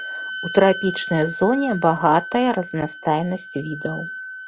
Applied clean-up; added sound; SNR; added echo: none; Wind instrument, woodwind instrument; 11 dB; none.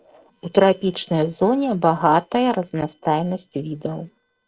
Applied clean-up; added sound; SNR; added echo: neural separator model SepFormer DNS4.